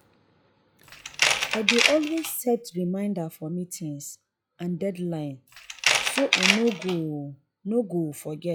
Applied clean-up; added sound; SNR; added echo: classical method log-MMSE.